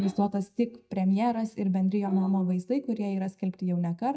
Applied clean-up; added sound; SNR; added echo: neural mask model DeepFilterNet 3.